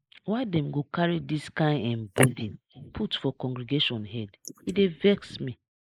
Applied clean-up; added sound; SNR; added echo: neural mask model Resemble Enhance denoiser.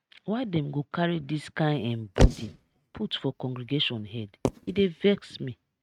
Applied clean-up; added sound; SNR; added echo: neural mask model RNNoise.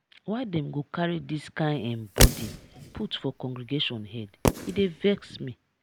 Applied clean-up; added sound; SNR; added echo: none; Fireworks; -2 dB; none.